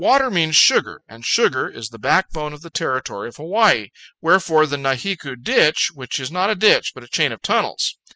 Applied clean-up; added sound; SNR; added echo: classical method spectral subtraction.